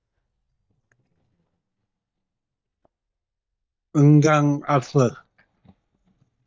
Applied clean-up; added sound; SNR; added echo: neural mask model DeepFilterNet 3.